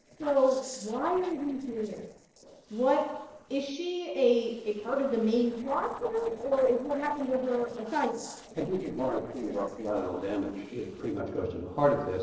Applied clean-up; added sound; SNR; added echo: neural separator model SepFormer DNS4.